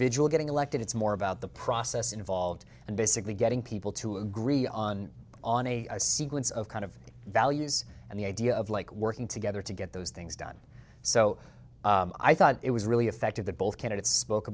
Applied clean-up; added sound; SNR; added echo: none; none; none; none.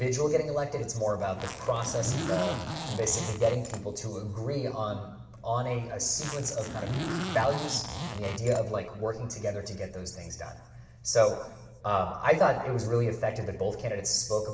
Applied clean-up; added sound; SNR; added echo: none; Zipper (clothing); 7 dB; reverberation time 1.1 s.